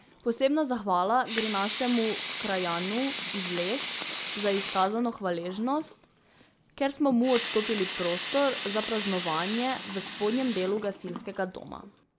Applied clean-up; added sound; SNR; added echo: none; Sink (filling or washing) / Water tap, faucet / Liquid; -3 dB; none.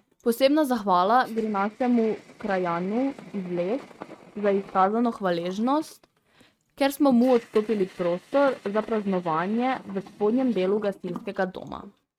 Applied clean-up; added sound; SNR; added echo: neural mask model RNNoise.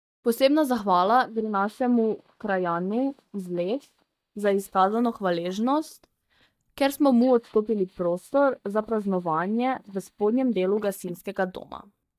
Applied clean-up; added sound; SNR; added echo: neural mask model DeepFilterNet 3.